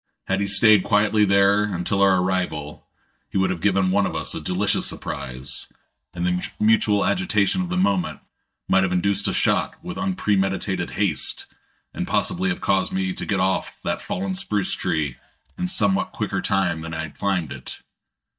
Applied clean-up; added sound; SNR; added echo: neural mask model DeepFilterNet 3.